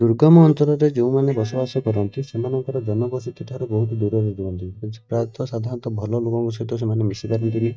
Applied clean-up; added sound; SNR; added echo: neural mask model DeepFilterNet 3.